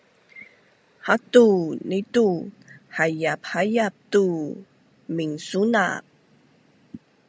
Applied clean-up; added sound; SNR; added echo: none; none; none; none.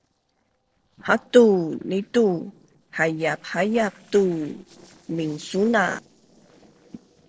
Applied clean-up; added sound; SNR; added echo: neural separator model SepFormer DNS4.